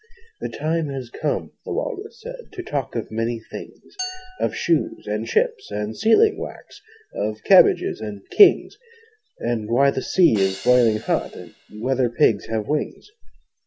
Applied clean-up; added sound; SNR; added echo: none; Crash cymbal + Glass; 17 dB; none.